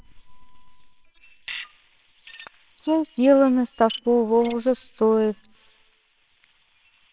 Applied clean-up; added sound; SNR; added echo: neural separator model SepFormer WHAMR!.